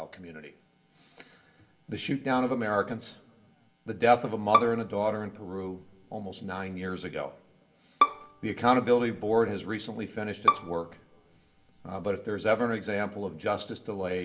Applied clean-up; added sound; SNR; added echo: none; Bowed string instrument; 1 dB; reverberation time 0.7 s.